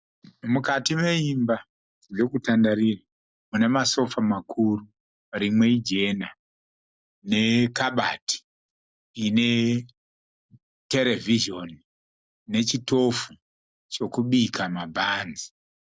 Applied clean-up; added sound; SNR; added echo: none; none; none; none.